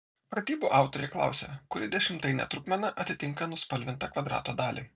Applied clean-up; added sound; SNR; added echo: none; none; none; none.